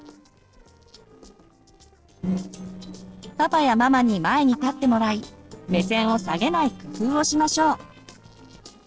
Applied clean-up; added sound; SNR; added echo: neural separator model SepFormer DNS4.